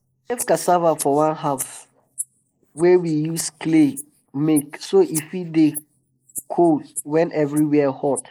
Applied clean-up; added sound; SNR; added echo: neural mask model Resemble Enhance denoiser.